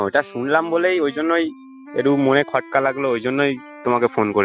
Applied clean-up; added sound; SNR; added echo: classical method Wiener filter.